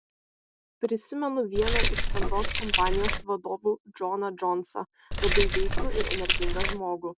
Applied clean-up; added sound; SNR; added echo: none; Keys jangling; -5 dB; none.